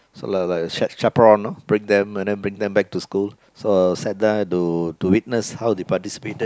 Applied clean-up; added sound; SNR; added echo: none; none; none; none.